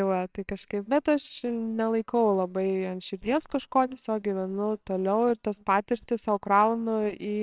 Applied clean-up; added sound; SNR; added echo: neural separator model SepFormer WHAMR!.